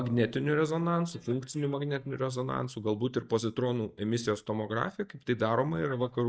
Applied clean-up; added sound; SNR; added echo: neural mask model DeepFilterNet 3.